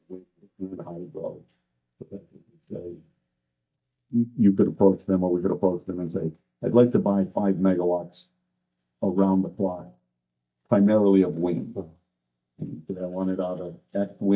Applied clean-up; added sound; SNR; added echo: neural mask model DeepFilterNet 3.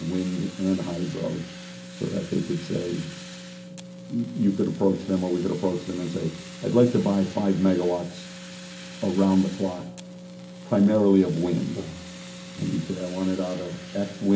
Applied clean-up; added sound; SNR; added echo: none; Fire; 20 dB; reverberation time 0.4 s.